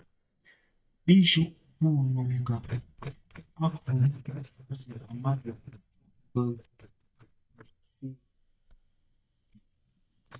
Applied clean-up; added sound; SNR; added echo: neural mask model DeepFilterNet 3.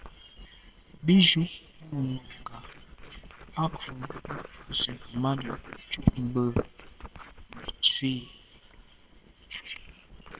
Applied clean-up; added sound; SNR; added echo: neural separator model SepFormer WHAMR!.